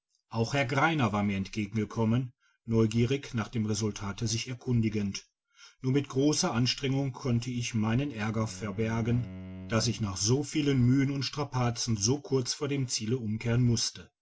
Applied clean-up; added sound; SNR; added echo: none; Bowed string instrument; 17 dB; none.